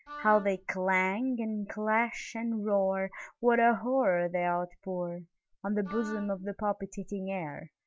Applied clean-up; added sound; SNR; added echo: none; Wind instrument, woodwind instrument; 16 dB; none.